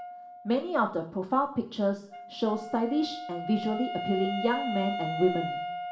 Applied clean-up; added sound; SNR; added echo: none; Wind instrument, woodwind instrument; 7 dB; reverberation time 0.5 s.